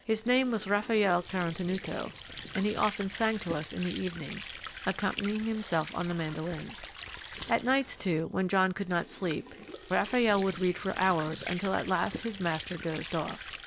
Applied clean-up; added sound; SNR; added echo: none; Sink (filling or washing) / Water; 13 dB; none.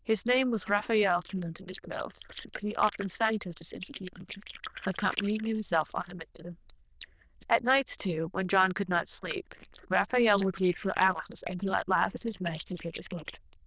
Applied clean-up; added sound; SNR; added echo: neural diffusion model UNIVERSE++.